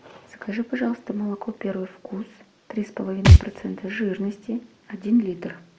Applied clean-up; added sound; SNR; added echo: none; Thump, thud; -4 dB; none.